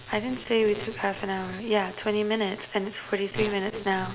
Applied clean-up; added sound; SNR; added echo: none; none; none; none.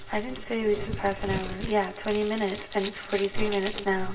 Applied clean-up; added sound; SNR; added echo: none; Crumpling, crinkling; 11 dB; reverberation time 0.2 s.